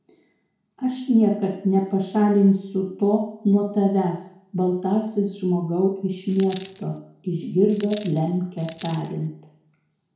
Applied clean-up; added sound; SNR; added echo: none; Coin (dropping); 9 dB; reverberation time 0.6 s.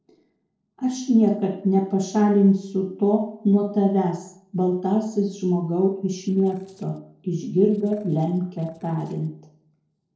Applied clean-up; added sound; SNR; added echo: neural separator model SepFormer DNS4.